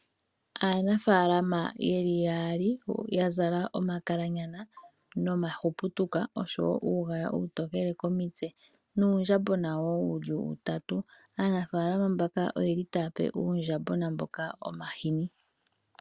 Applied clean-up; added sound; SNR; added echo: none; none; none; none.